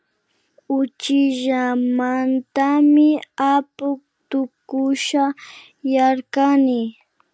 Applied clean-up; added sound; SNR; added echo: none; none; none; none.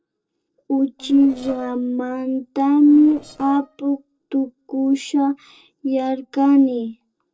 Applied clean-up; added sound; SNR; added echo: neural separator model SepFormer DNS4.